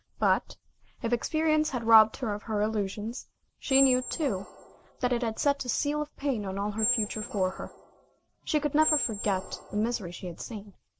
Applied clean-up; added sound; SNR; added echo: none; Squeak; 6 dB; none.